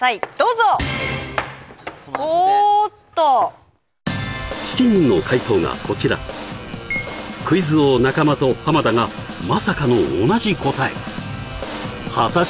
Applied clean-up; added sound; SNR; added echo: none; none; none; none.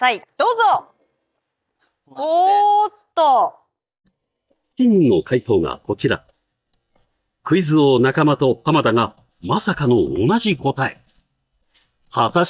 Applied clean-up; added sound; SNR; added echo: neural mask model DeepFilterNet 3.